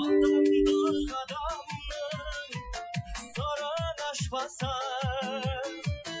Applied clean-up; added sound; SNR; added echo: classical method Wiener filter.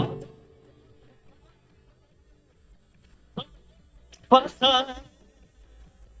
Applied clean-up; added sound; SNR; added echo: neural mask model DeepFilterNet 3.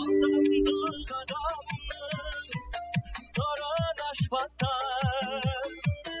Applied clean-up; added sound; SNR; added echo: classical method spectral subtraction.